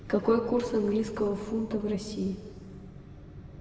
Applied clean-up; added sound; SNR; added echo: none; none; none; reverberation time 1.5 s.